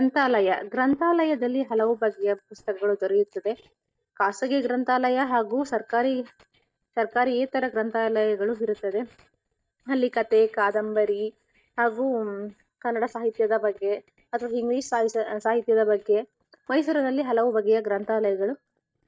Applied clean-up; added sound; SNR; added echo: neural mask model DeepFilterNet 3.